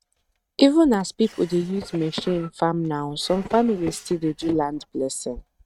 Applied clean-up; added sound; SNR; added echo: neural mask model RNNoise.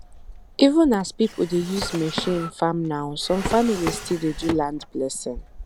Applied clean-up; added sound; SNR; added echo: none; Drawer open or close; 11 dB; none.